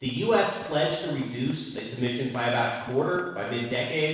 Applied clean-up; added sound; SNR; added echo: neural separator model SepFormer DNS4.